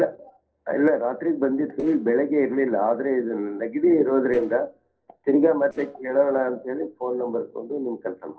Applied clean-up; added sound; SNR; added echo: neural separator model SepFormer DNS4.